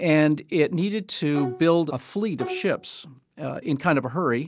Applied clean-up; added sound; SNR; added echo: none; Bowed string instrument; 13 dB; none.